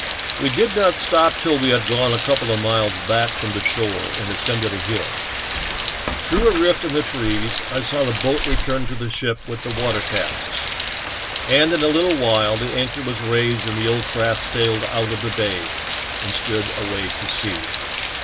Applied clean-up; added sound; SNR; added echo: none; Rain; 4 dB; none.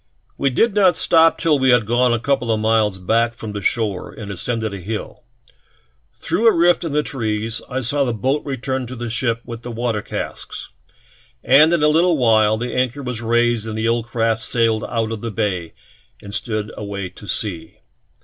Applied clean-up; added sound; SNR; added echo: none; none; none; none.